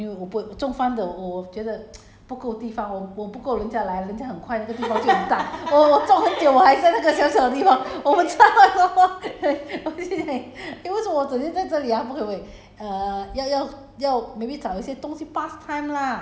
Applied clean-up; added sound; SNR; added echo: none; none; none; none.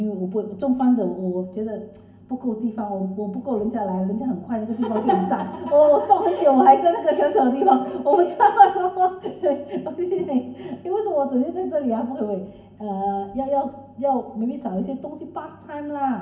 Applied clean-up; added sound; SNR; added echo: none; none; none; reverberation time 0.3 s.